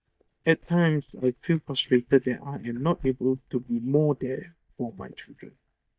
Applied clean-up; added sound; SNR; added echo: neural mask model DeepFilterNet 3.